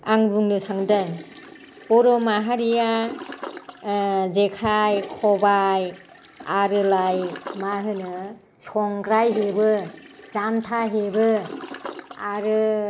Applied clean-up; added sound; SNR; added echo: none; Toilet flush; 17 dB; none.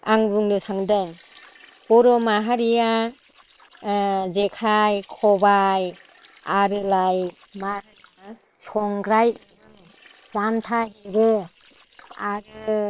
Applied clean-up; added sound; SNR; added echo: neural separator model SepFormer WHAM!.